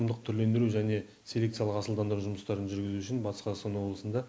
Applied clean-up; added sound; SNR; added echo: none; none; none; none.